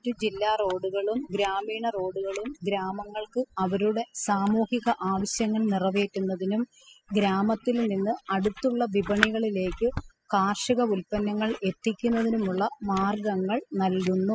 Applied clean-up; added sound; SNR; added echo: classical method spectral subtraction.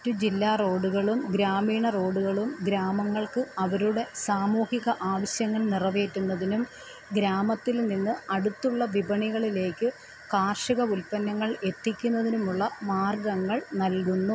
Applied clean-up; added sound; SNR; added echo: none; none; none; none.